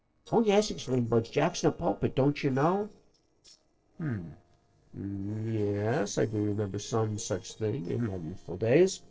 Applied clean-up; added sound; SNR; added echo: neural separator model SepFormer DNS4.